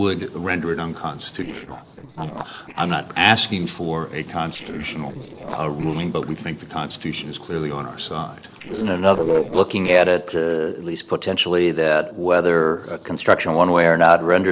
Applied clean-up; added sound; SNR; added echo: neural separator model SepFormer DNS4.